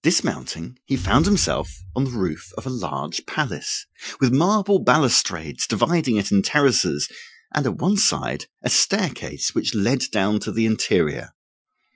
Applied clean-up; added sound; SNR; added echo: classical method Wiener filter.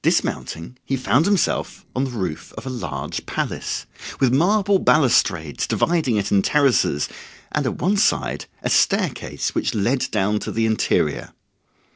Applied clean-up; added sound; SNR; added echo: neural separator model SepFormer DNS4.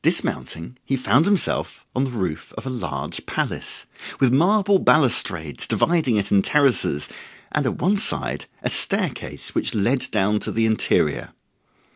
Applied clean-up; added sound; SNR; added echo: none; none; none; none.